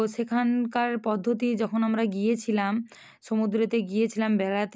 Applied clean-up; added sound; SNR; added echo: none; none; none; none.